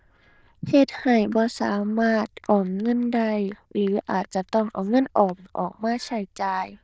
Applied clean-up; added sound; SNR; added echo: neural diffusion model UNIVERSE++.